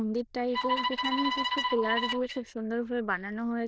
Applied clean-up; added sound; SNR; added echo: neural diffusion model UNIVERSE++.